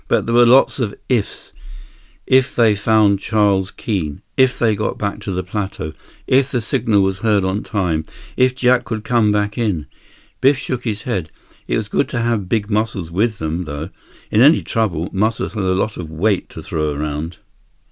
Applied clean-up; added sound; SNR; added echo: none; none; none; none.